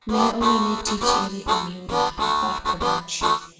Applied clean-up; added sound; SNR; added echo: none; Harmonica; -5 dB; reverberation time 1.6 s.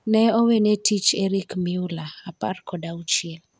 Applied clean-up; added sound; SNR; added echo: none; none; none; none.